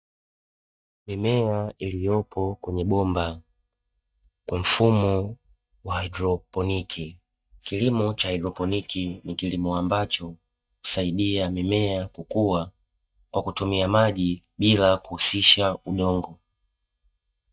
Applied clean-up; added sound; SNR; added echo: neural mask model DeepFilterNet 3.